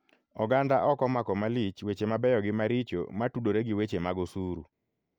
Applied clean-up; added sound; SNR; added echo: none; none; none; none.